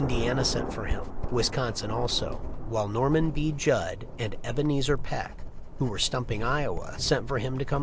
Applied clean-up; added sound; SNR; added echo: none; Writing + Thunder; 3 dB; none.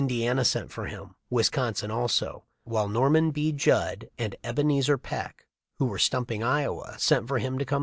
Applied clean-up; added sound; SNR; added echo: none; none; none; none.